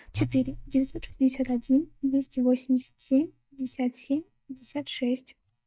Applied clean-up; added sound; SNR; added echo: neural mask model DeepFilterNet 3.